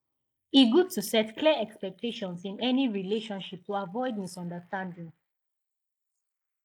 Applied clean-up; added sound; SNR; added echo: neural mask model Resemble Enhance denoiser.